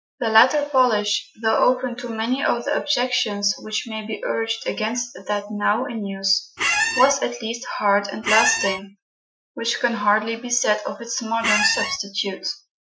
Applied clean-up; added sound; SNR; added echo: classical method Wiener filter.